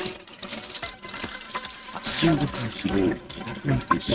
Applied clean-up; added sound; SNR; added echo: neural mask model RNNoise.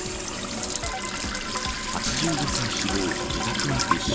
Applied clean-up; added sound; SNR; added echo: none; Sink (filling or washing) / Water tap, faucet; -2 dB; none.